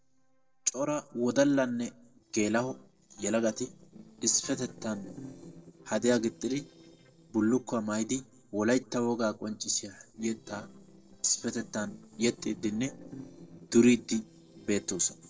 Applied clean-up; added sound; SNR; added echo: neural separator model SepFormer DNS4.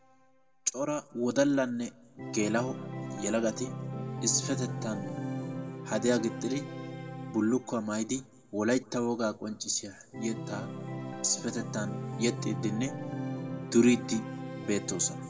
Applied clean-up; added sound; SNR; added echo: none; Organ; 7 dB; reverberation time 0.2 s.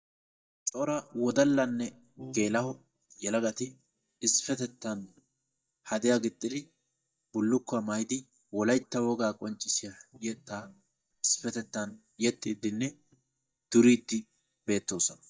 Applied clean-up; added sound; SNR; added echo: neural mask model DeepFilterNet 3.